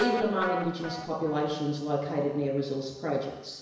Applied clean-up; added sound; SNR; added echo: none; Guitar; 10 dB; reverberation time 1.0 s.